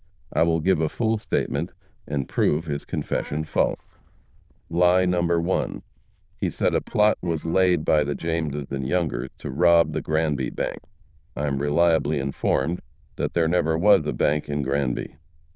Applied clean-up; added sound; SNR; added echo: neural diffusion model UNIVERSE++.